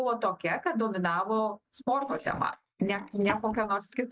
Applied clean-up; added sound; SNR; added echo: neural mask model Resemble Enhance denoiser.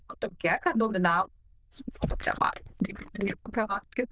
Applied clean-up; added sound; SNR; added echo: neural diffusion model UNIVERSE++.